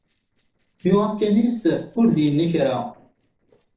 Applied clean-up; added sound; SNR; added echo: neural separator model SepFormer DNS4.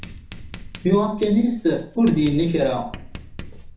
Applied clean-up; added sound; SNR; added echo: none; Writing; 14 dB; reverberation time 0.6 s.